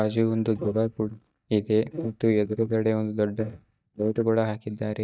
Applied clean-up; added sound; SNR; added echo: neural mask model DeepFilterNet 3.